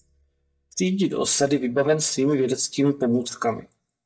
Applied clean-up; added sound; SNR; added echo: neural mask model DeepFilterNet 3.